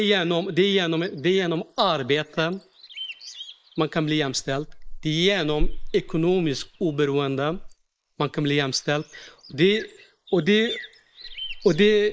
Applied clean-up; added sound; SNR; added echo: neural mask model Resemble Enhance denoiser.